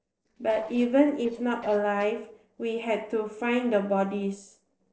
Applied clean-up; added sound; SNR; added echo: neural separator model SepFormer DNS4.